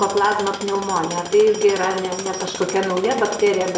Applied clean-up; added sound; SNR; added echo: none; Tools; 11 dB; reverberation time 0.4 s.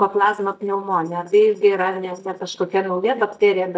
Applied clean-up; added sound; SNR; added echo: neural mask model DeepFilterNet 3.